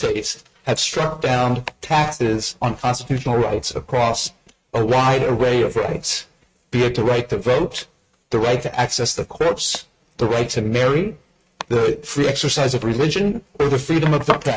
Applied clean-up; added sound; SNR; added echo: neural mask model RNNoise.